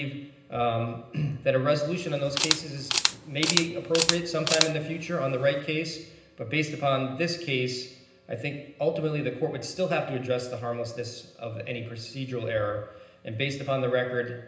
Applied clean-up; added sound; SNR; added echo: none; Camera; 1 dB; reverberation time 0.9 s.